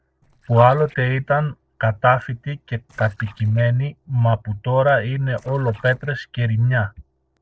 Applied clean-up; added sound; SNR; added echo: neural separator model SepFormer DNS4.